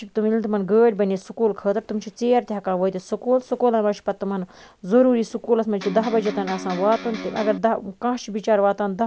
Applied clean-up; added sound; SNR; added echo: none; Electric guitar; 10 dB; none.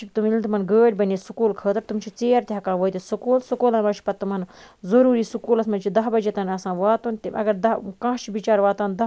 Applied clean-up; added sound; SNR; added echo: none; none; none; none.